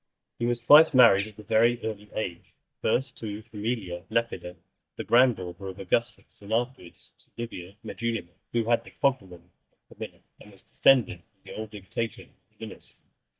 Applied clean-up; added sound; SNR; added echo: neural mask model DeepFilterNet 3.